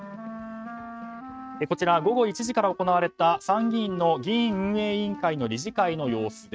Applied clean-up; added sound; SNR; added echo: neural mask model RNNoise.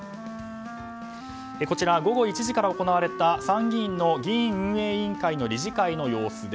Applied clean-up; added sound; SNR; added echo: none; Wind instrument, woodwind instrument; 11 dB; none.